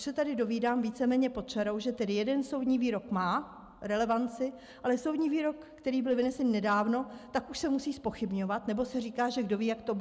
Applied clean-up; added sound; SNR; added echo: none; none; none; none.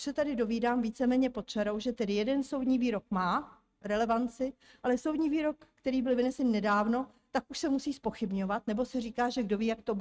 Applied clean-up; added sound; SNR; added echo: neural mask model RNNoise.